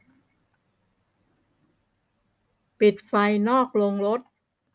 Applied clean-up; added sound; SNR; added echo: none; none; none; none.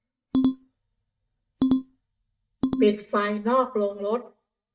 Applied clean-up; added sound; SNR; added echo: neural mask model DeepFilterNet 3.